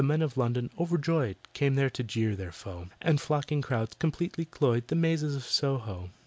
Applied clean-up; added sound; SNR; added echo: none; none; none; none.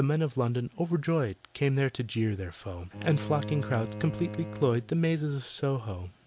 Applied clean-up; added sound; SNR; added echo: none; Bowed string instrument; 11 dB; none.